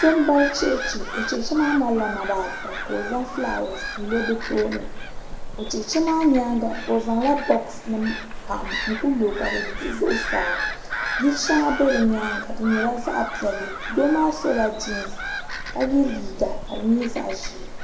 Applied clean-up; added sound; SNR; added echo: none; Gull, seagull / Bird vocalization, bird call, bird song; 6 dB; reverberation time 0.8 s.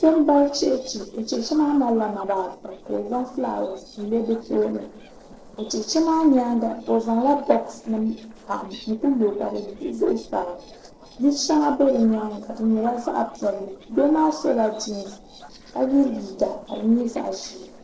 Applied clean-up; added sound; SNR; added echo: neural separator model SepFormer DNS4.